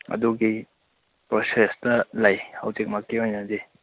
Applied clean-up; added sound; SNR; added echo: none; none; none; none.